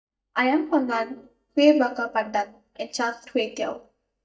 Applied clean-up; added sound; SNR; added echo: neural mask model DeepFilterNet 3.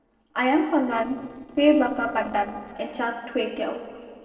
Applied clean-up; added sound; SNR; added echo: neural separator model SepFormer DNS4.